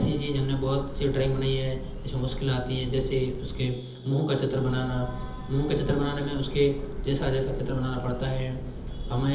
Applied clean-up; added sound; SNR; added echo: none; Train / Breathing; 7 dB; reverberation time 0.7 s.